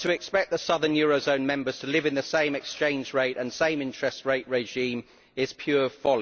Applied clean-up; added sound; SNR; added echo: none; none; none; none.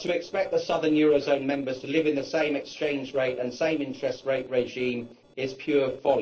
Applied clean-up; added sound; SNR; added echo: neural separator model SepFormer DNS4.